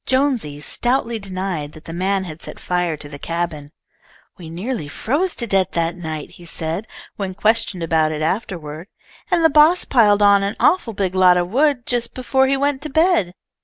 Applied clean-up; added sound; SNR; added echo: none; none; none; none.